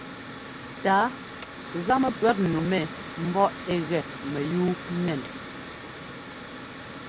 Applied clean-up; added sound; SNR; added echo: none; Mechanical fan; 10 dB; none.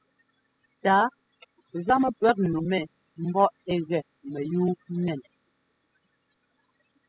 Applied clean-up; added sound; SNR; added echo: classical method spectral subtraction.